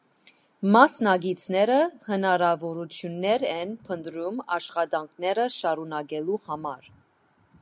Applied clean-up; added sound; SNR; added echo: none; none; none; none.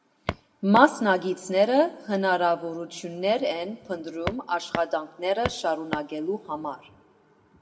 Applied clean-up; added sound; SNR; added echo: none; Walk, footsteps; 8 dB; reverberation time 1.6 s.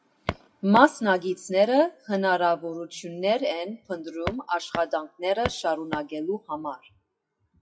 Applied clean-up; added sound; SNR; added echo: classical method WPE with log-MMSE.